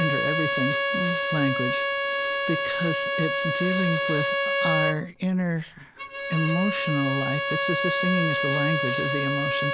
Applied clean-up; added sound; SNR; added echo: none; Bowed string instrument; -2 dB; none.